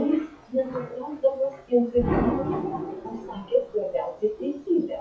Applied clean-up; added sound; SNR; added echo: classical method WPE with log-MMSE.